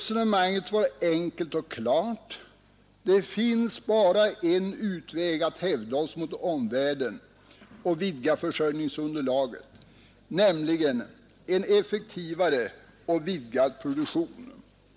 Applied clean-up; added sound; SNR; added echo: none; none; none; none.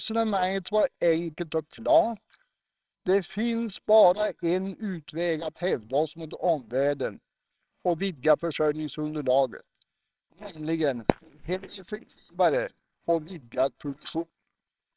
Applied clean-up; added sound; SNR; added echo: neural separator model SepFormer WHAMR!.